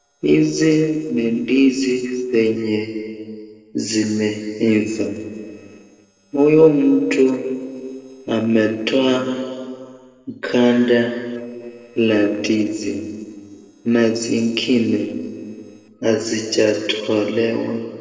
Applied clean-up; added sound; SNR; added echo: neural separator model SepFormer DNS4.